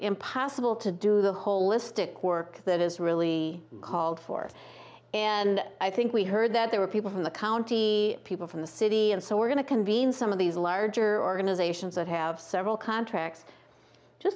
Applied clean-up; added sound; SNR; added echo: none; none; none; none.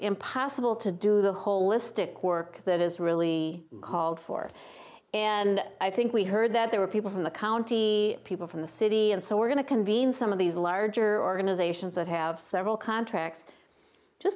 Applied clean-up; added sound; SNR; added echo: neural mask model Resemble Enhance denoiser.